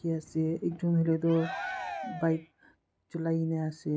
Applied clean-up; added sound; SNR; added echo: none; Cheering; 9 dB; none.